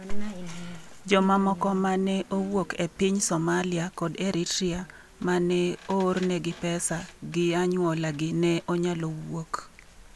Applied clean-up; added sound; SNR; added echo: none; none; none; none.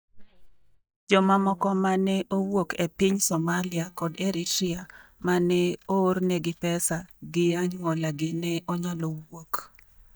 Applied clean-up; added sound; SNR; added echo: neural mask model DeepFilterNet 3.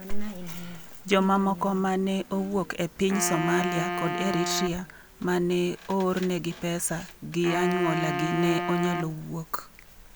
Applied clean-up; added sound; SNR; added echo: none; Wind instrument, woodwind instrument; 6 dB; none.